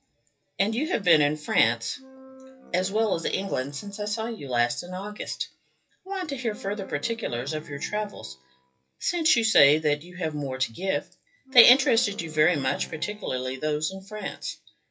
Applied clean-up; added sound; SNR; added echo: classical method WPE with log-MMSE.